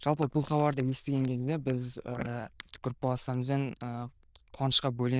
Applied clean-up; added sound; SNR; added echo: neural diffusion model UNIVERSE++.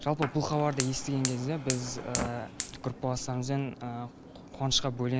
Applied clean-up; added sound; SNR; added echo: none; Fire; 9 dB; none.